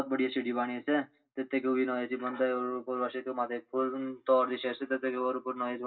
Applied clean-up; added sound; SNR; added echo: none; none; none; reverberation time 0.1 s.